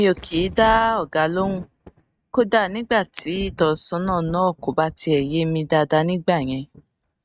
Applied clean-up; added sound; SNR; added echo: neural mask model RNNoise.